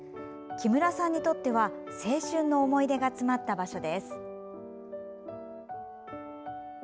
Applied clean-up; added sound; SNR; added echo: none; none; none; none.